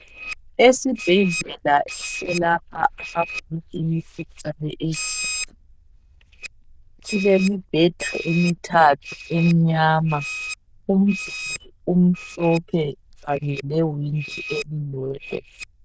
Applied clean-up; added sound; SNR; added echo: neural diffusion model UNIVERSE++.